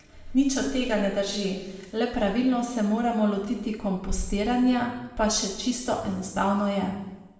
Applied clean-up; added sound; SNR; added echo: none; none; none; reverberation time 0.9 s.